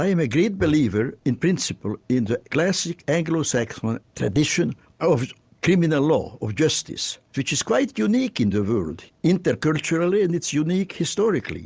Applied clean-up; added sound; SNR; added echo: none; Bowed string instrument; 13 dB; none.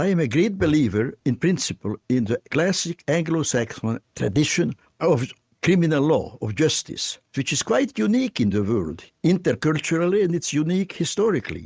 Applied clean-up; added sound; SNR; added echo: neural mask model RNNoise.